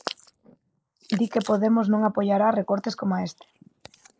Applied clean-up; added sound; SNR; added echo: neural mask model Resemble Enhance denoiser.